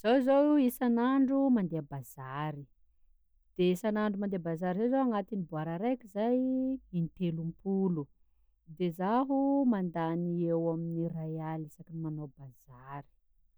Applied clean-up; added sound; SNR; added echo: none; none; none; none.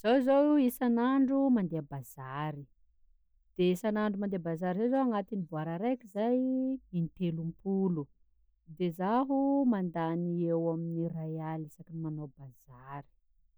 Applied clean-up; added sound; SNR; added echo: neural mask model Resemble Enhance denoiser.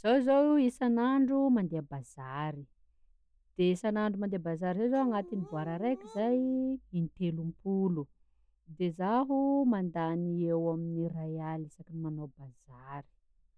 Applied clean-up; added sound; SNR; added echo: none; Dog; 18 dB; none.